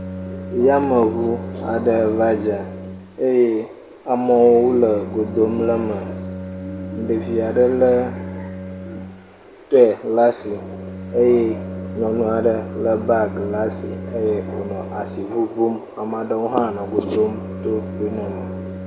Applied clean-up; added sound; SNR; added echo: none; Bowed string instrument; 11 dB; none.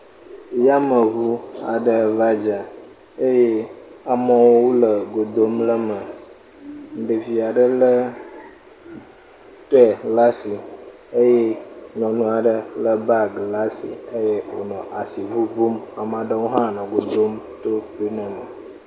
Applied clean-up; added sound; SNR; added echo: none; none; none; none.